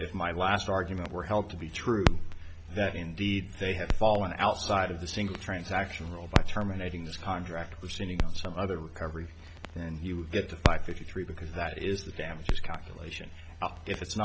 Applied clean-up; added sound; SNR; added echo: none; Crackle; 1 dB; none.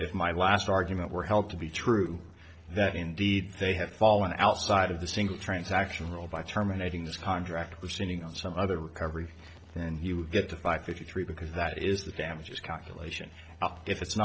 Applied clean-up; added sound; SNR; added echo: neural separator model SepFormer DNS4.